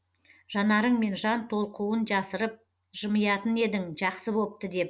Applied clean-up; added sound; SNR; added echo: none; none; none; none.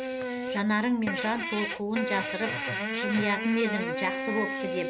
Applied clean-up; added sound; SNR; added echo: none; Fart; 2 dB; none.